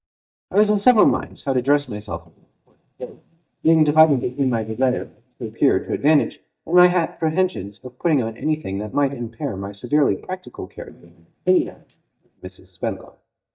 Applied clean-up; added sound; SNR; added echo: neural mask model DeepFilterNet 3.